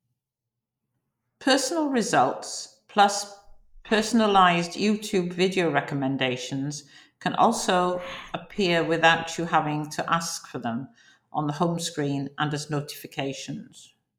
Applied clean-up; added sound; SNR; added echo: neural mask model Resemble Enhance denoiser.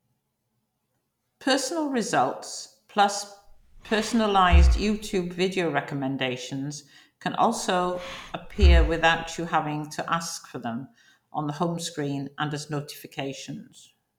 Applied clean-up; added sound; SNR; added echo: none; Breathing; -3 dB; none.